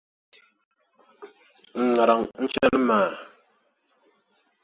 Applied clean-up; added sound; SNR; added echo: none; none; none; none.